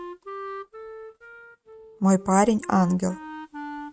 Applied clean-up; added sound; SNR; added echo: neural mask model RNNoise.